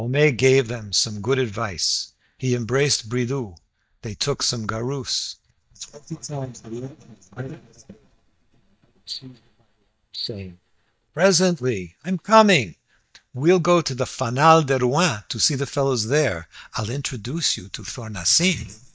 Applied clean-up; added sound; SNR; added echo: neural mask model DeepFilterNet 3.